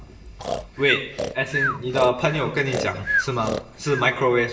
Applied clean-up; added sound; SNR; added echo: none; Breathing; 5 dB; reverberation time 1.0 s.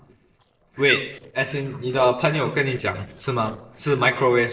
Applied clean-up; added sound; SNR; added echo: neural separator model SepFormer DNS4.